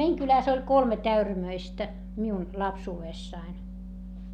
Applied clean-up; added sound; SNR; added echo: none; Organ; 15 dB; none.